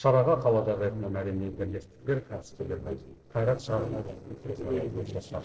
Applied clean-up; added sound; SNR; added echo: neural separator model SepFormer DNS4.